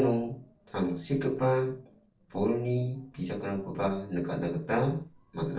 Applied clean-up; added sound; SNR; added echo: neural separator model SepFormer DNS4.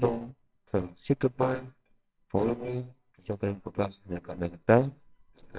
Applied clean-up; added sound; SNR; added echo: neural separator model SepFormer WHAMR!.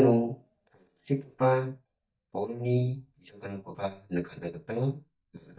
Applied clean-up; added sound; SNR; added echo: neural mask model DeepFilterNet 3.